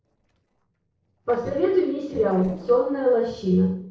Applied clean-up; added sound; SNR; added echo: neural separator model SepFormer DNS4.